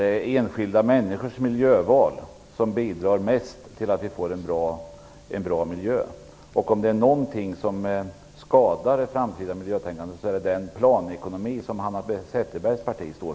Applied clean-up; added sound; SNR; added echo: none; none; none; none.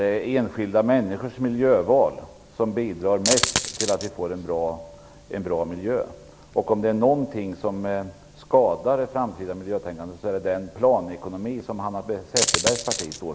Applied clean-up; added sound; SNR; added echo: none; Coin (dropping); 0 dB; none.